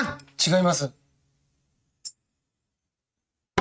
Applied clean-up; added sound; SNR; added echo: neural mask model RNNoise.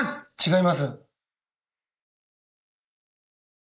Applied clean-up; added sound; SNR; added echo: neural mask model Resemble Enhance denoiser.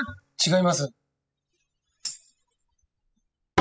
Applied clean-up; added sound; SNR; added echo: classical method spectral subtraction.